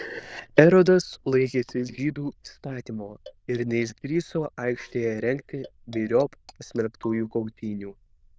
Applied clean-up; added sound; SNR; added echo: neural diffusion model UNIVERSE++.